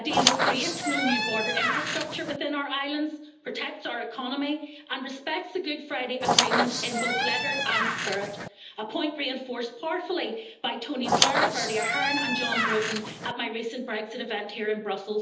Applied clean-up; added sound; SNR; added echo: none; Squeak; -5 dB; reverberation time 1.2 s.